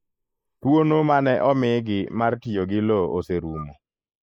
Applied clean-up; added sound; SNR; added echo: neural mask model Resemble Enhance denoiser.